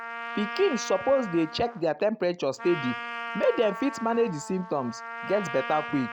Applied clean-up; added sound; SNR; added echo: none; Trumpet; 10 dB; none.